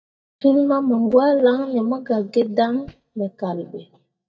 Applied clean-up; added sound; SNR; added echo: neural mask model DeepFilterNet 3.